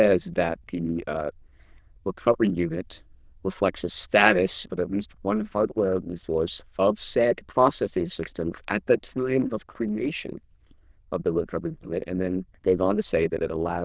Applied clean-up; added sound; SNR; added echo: neural diffusion model UNIVERSE++.